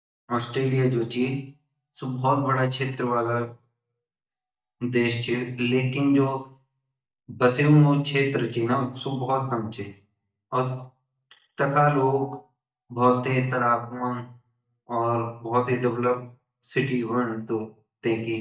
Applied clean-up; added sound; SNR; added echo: neural mask model DeepFilterNet 3.